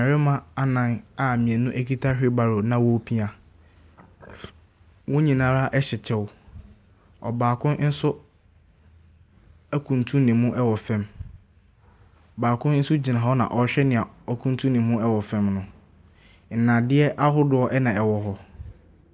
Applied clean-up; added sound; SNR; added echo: none; none; none; none.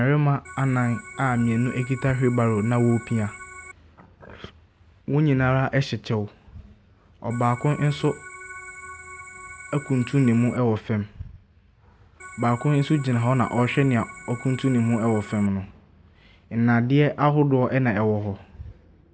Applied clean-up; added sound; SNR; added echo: none; Organ; 16 dB; none.